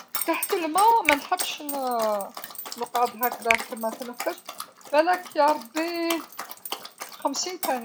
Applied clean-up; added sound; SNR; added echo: none; Dog + Finger snapping; 7 dB; none.